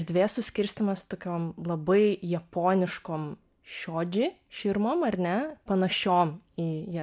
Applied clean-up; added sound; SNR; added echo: none; none; none; none.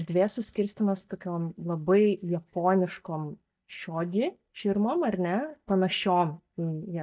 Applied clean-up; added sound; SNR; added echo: neural mask model DeepFilterNet 3.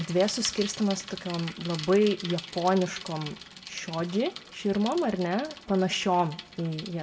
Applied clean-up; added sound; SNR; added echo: none; Bicycle; 14 dB; reverberation time 2.3 s.